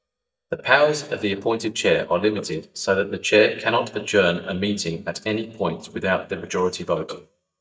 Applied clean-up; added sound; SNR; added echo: neural mask model DeepFilterNet 3.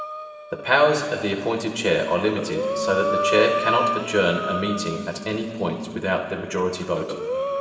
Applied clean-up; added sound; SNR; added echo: none; Breathing; 5 dB; reverberation time 2.1 s.